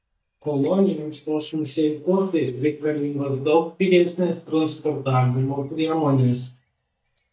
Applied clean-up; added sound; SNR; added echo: neural mask model DeepFilterNet 3.